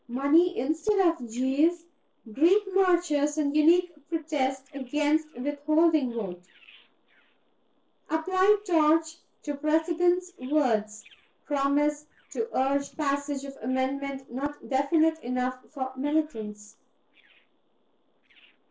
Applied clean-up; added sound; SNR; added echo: neural separator model SepFormer DNS4.